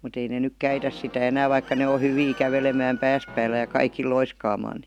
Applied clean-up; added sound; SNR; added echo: none; Chicken, rooster + Brass instrument; 18 dB; none.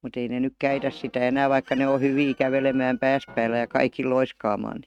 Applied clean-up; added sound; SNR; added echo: neural mask model RNNoise.